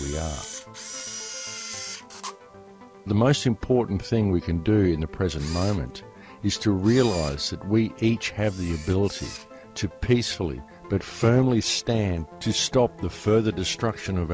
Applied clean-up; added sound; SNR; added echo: none; Camera; 18 dB; none.